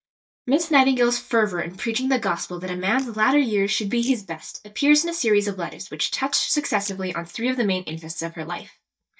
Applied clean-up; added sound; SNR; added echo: neural mask model DeepFilterNet 3.